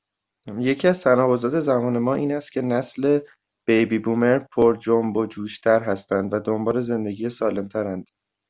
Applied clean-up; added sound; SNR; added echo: none; none; none; none.